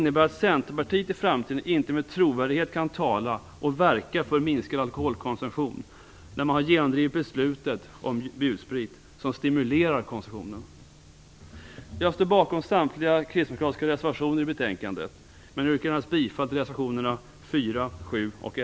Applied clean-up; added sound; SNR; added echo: none; none; none; none.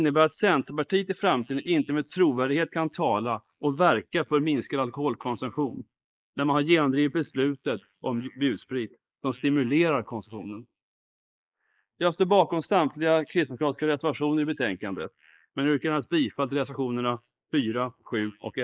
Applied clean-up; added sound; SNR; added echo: neural mask model Resemble Enhance denoiser.